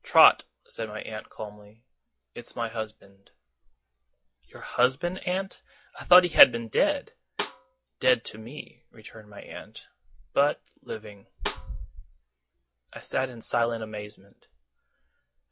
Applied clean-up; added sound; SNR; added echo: classical method log-MMSE.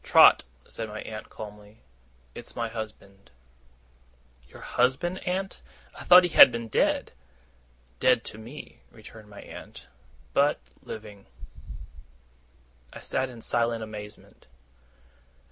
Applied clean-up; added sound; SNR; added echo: none; none; none; none.